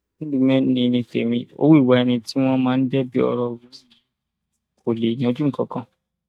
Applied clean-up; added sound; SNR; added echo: neural mask model DeepFilterNet 3.